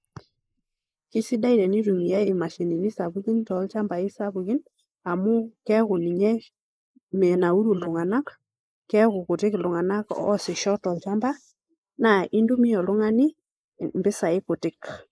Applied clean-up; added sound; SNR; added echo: neural mask model Resemble Enhance denoiser.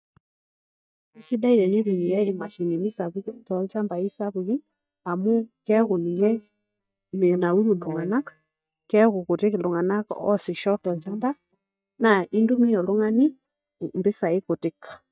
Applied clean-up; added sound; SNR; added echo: neural mask model DeepFilterNet 3.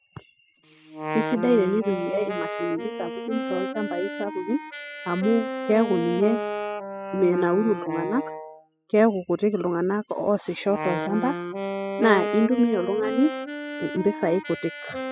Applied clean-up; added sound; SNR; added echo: classical method spectral subtraction.